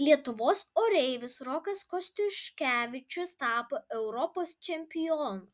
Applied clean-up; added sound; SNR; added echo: none; none; none; none.